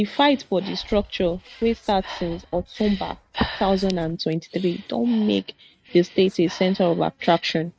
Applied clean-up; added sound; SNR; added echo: neural mask model RNNoise.